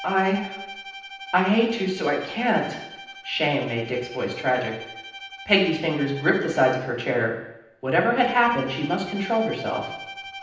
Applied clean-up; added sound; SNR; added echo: none; Bowed string instrument; 15 dB; reverberation time 0.9 s.